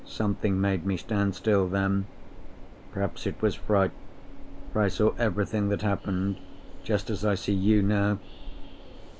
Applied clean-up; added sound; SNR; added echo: none; Train; 9 dB; none.